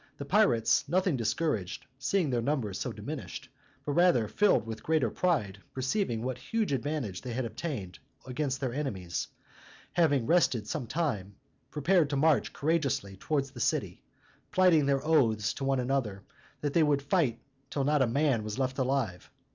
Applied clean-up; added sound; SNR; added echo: none; none; none; none.